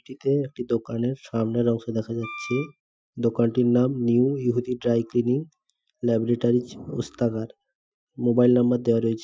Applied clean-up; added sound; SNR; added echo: classical method Wiener filter.